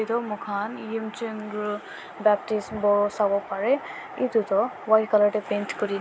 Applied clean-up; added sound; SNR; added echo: none; none; none; none.